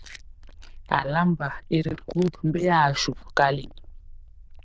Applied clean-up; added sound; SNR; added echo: neural diffusion model UNIVERSE++.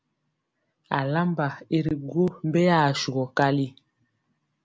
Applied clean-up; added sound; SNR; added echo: none; none; none; none.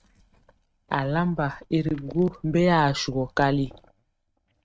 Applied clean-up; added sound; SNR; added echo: neural mask model RNNoise.